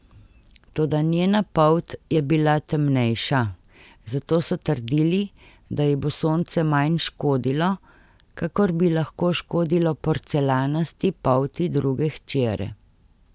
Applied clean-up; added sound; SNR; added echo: none; none; none; none.